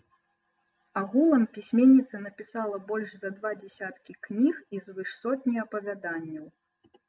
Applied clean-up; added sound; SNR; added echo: none; none; none; none.